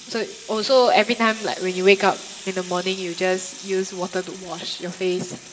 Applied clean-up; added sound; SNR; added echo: none; Sink (filling or washing) / Water tap, faucet; 16 dB; reverberation time 2.5 s.